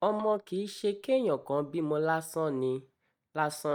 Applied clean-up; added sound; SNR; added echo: neural mask model DeepFilterNet 3.